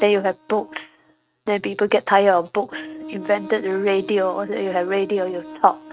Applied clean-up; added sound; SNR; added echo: neural mask model RNNoise.